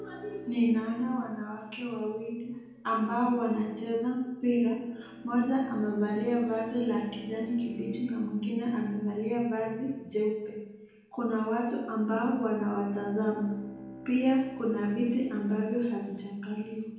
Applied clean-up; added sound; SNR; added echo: none; Bowed string instrument; 19 dB; reverberation time 0.9 s.